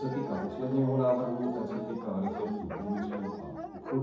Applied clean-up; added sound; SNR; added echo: none; Dog; 7 dB; reverberation time 1.2 s.